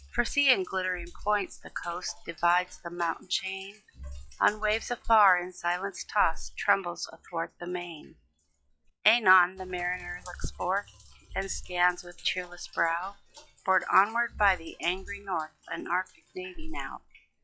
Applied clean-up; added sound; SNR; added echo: classical method log-MMSE.